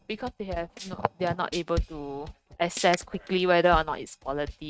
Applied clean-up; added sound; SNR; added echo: neural mask model RNNoise.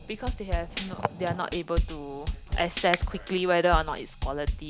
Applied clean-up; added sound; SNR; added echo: none; Finger snapping + Drum kit; 3 dB; none.